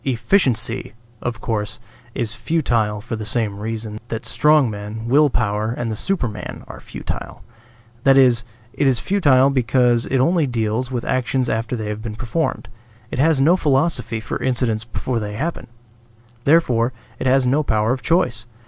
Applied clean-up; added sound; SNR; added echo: none; none; none; none.